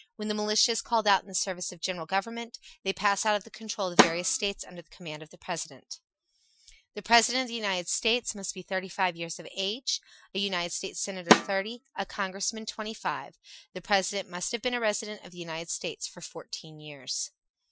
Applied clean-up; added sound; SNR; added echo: classical method Wiener filter.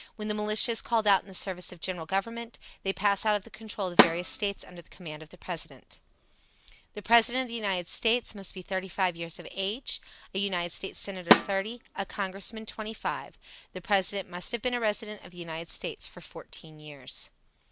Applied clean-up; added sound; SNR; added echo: none; Snare drum; -3 dB; none.